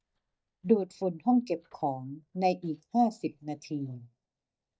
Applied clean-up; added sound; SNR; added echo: neural mask model DeepFilterNet 3.